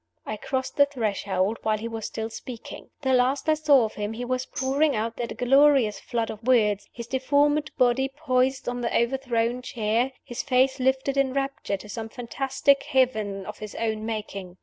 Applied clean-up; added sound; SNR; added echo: none; Tambourine; 17 dB; none.